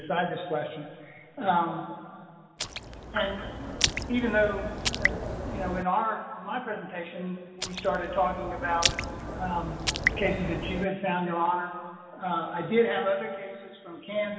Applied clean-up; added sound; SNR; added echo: none; Raindrop; 2 dB; reverberation time 2.3 s.